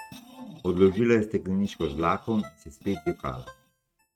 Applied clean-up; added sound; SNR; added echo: neural mask model RNNoise.